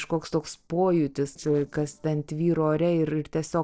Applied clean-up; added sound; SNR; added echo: neural separator model SepFormer DNS4.